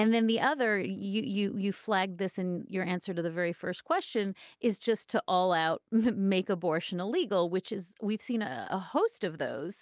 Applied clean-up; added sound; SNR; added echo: none; none; none; none.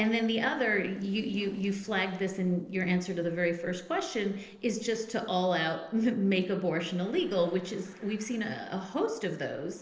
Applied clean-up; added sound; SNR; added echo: neural separator model SepFormer DNS4.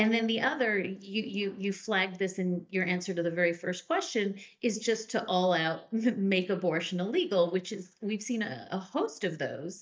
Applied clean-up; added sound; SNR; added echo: neural mask model DeepFilterNet 3.